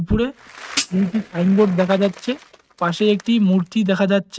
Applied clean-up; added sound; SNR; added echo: neural mask model RNNoise.